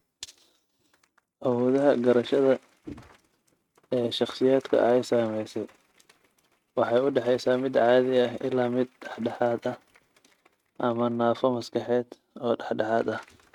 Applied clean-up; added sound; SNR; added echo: neural mask model RNNoise.